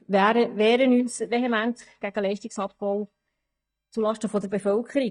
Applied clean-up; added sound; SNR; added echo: neural mask model DeepFilterNet 3.